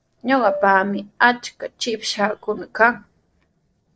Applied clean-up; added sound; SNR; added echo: neural separator model SepFormer DNS4.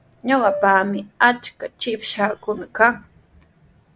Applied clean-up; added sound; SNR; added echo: none; Piano; 6 dB; none.